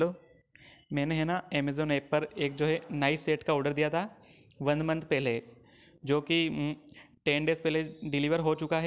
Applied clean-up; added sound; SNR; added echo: none; none; none; none.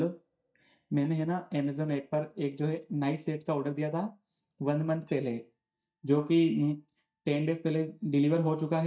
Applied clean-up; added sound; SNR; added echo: neural mask model DeepFilterNet 3.